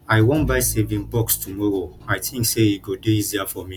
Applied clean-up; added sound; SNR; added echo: none; Bowed string instrument; 13 dB; none.